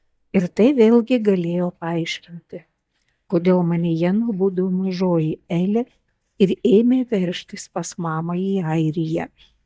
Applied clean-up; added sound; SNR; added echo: neural mask model DeepFilterNet 3.